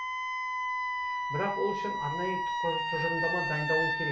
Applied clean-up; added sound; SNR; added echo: none; Wind instrument, woodwind instrument; -3 dB; reverberation time 0.3 s.